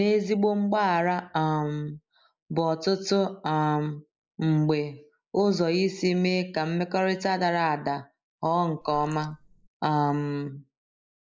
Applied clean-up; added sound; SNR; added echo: neural mask model Resemble Enhance denoiser.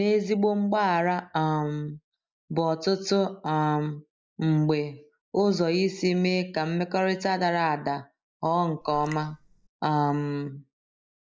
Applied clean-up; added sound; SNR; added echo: neural mask model DeepFilterNet 3.